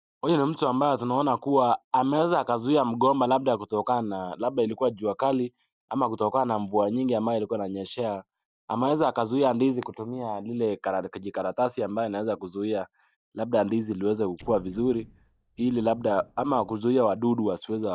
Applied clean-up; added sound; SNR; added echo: neural mask model DeepFilterNet 3.